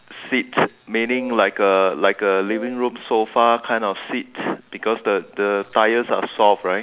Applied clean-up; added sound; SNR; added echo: none; Wind instrument, woodwind instrument; 15 dB; none.